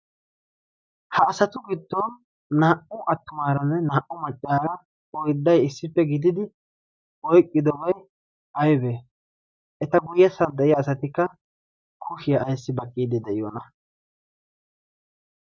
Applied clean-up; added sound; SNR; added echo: none; none; none; none.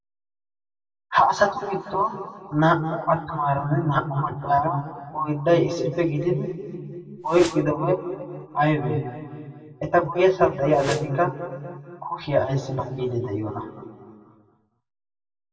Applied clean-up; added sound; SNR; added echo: none; Whoosh, swoosh, swish; 11 dB; reverberation time 2.0 s.